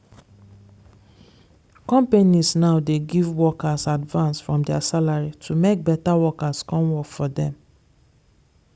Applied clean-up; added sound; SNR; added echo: none; none; none; none.